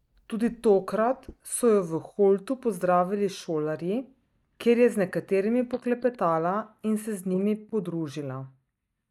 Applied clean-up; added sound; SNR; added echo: neural mask model DeepFilterNet 3.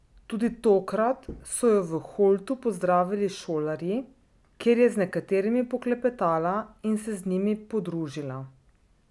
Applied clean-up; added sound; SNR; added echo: none; none; none; none.